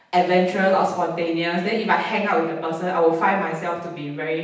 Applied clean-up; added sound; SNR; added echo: none; none; none; reverberation time 0.9 s.